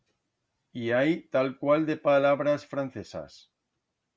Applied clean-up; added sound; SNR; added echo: none; none; none; none.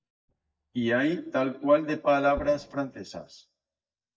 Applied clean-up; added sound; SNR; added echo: neural mask model DeepFilterNet 3.